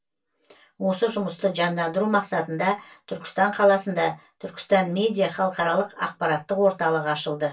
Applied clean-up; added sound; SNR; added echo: none; none; none; reverberation time 0.2 s.